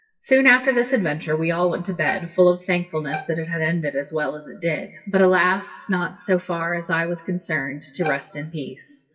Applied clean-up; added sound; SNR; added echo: classical method WPE with log-MMSE.